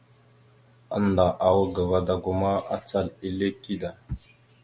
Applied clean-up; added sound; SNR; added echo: none; none; none; none.